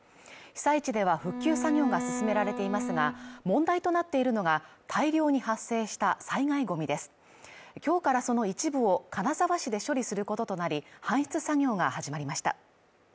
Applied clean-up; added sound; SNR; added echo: none; Bowed string instrument; 5 dB; none.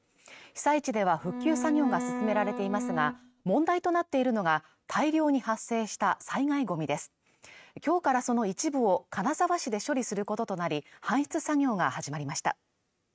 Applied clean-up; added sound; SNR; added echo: neural mask model RNNoise.